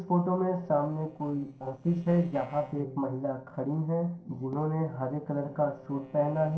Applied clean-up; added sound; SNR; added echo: neural separator model SepFormer DNS4.